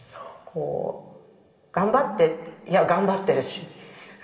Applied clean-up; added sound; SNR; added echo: none; none; none; reverberation time 2.5 s.